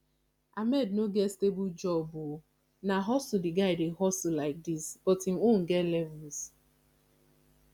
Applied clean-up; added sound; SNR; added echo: none; none; none; none.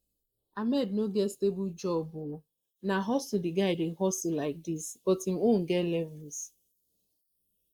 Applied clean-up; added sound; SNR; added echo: neural mask model Resemble Enhance denoiser.